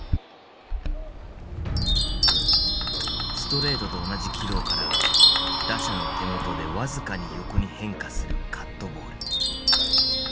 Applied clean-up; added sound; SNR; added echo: none; Chime; -5 dB; none.